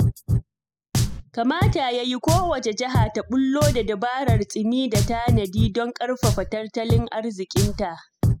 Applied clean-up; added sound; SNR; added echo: classical method spectral subtraction.